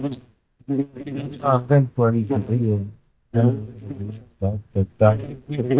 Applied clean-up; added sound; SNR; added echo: neural mask model DeepFilterNet 3.